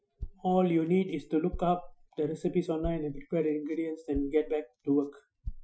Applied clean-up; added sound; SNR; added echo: classical method Wiener filter.